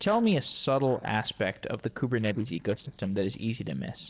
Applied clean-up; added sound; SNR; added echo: neural separator model SepFormer DNS4.